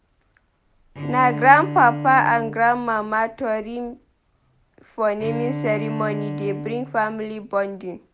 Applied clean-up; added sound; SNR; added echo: none; Bowed string instrument; 9 dB; none.